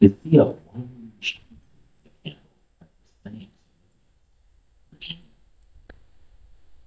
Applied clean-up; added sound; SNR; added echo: neural mask model DeepFilterNet 3.